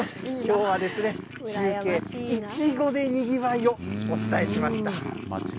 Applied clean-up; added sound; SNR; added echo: none; Purr; 10 dB; none.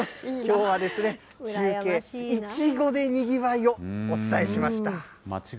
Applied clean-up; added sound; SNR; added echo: none; none; none; none.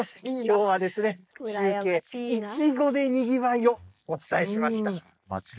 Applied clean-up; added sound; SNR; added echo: neural mask model Resemble Enhance denoiser.